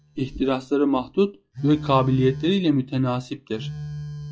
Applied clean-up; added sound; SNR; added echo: classical method log-MMSE.